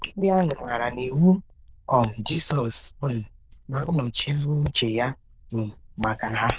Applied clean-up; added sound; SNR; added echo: neural diffusion model UNIVERSE++.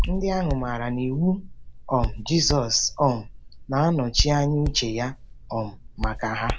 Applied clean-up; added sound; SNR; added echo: none; Hands; 6 dB; none.